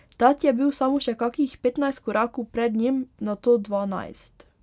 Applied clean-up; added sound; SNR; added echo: none; none; none; none.